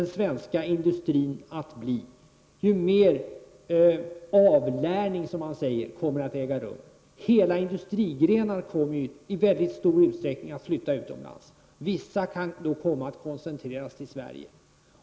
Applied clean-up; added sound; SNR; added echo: none; none; none; none.